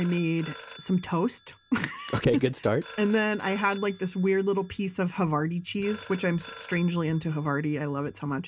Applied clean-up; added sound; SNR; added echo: none; Telephone; 11 dB; none.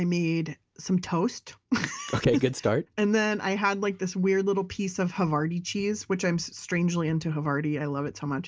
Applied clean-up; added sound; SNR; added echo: none; none; none; none.